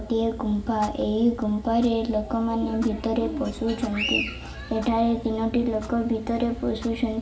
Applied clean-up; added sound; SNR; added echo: none; Clock; 18 dB; reverberation time 1.6 s.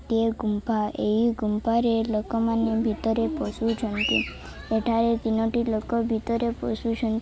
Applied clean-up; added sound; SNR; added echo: none; none; none; none.